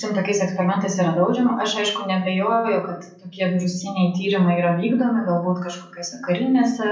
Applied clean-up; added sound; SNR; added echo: none; none; none; reverberation time 0.6 s.